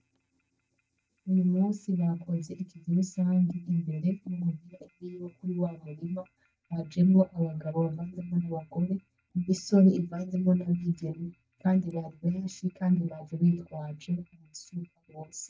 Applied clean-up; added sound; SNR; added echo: neural mask model DeepFilterNet 3.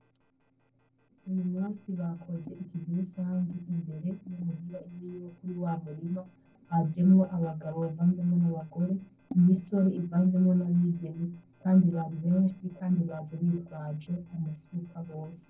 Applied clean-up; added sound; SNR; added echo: neural separator model SepFormer DNS4.